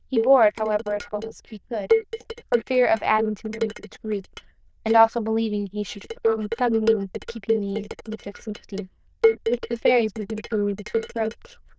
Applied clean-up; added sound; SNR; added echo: neural diffusion model UNIVERSE++.